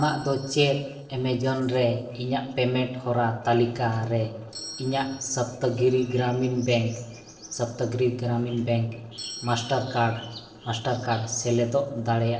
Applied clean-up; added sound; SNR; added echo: neural separator model SepFormer DNS4.